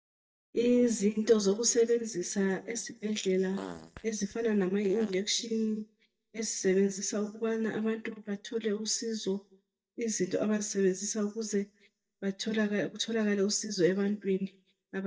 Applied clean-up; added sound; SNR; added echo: neural mask model DeepFilterNet 3.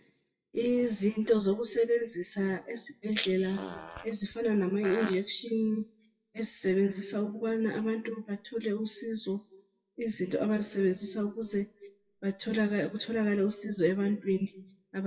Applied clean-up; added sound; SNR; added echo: classical method WPE with log-MMSE.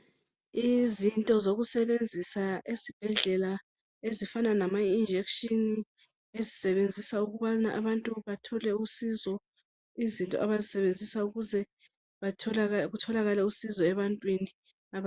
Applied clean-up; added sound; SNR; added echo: none; none; none; none.